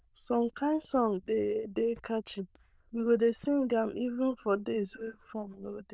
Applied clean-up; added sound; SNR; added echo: neural diffusion model UNIVERSE++.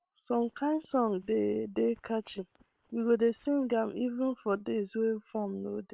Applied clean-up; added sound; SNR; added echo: neural separator model SepFormer WHAM!.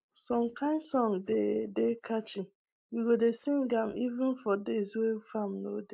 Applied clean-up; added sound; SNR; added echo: neural mask model Resemble Enhance denoiser.